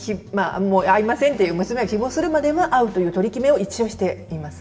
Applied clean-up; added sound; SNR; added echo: none; none; none; reverberation time 0.6 s.